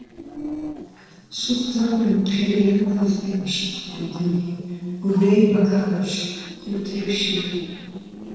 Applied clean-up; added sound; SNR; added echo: neural separator model SepFormer DNS4.